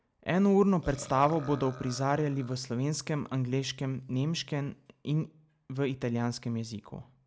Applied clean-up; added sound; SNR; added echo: none; Burping, eructation; 19 dB; none.